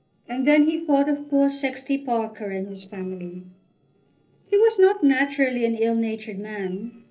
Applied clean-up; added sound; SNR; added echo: neural separator model SepFormer DNS4.